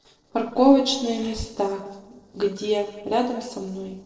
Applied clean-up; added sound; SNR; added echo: neural separator model SepFormer DNS4.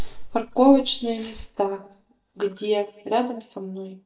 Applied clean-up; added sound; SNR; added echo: neural mask model DeepFilterNet 3.